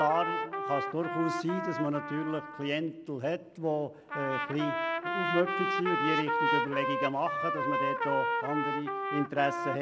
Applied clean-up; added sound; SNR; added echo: none; Trumpet; 0 dB; none.